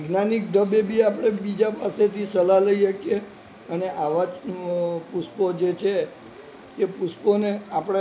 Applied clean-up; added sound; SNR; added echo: none; none; none; none.